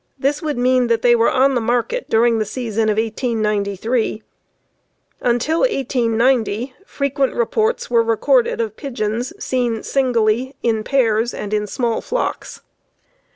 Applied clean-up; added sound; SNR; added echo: none; none; none; none.